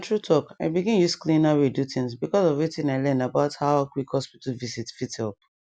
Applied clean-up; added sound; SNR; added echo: none; none; none; none.